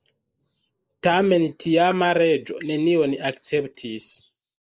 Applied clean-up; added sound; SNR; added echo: neural mask model Resemble Enhance denoiser.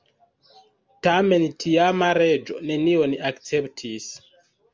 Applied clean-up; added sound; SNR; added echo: none; none; none; none.